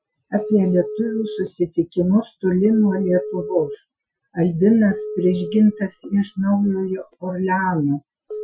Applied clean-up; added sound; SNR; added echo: classical method Wiener filter.